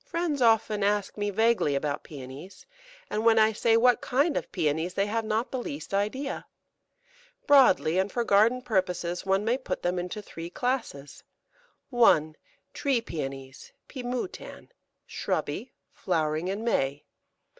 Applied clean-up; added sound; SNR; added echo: none; none; none; none.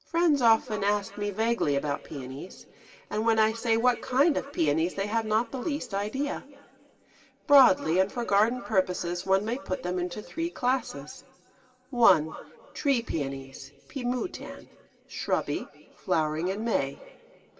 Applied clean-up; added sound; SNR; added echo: none; none; none; reverberation time 2.5 s.